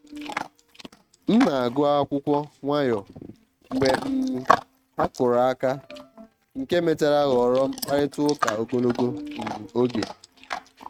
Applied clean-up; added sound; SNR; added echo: neural mask model RNNoise.